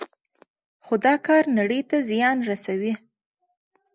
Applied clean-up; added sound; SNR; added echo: none; none; none; none.